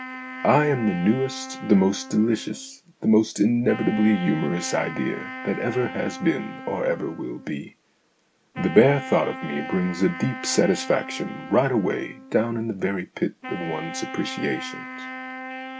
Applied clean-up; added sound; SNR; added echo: none; Wind instrument, woodwind instrument; 12 dB; none.